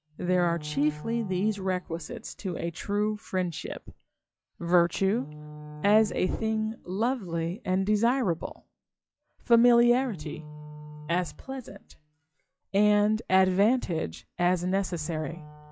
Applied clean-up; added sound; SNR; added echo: classical method log-MMSE.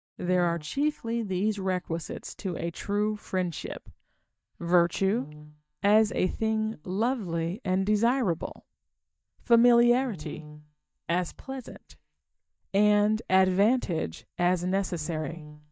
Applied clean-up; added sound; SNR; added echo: neural mask model DeepFilterNet 3.